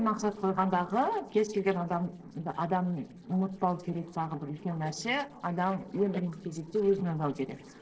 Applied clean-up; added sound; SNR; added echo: neural separator model SepFormer DNS4.